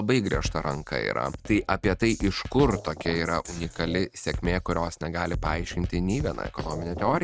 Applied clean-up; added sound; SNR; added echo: neural mask model RNNoise.